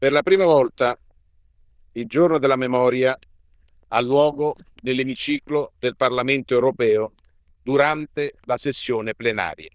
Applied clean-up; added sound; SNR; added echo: neural diffusion model UNIVERSE++.